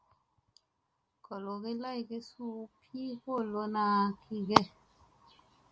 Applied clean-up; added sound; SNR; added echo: none; none; none; none.